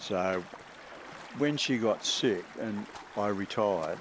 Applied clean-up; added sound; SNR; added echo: none; Stream; 15 dB; none.